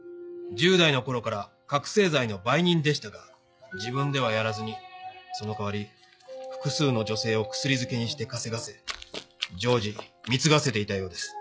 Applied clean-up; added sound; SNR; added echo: classical method log-MMSE.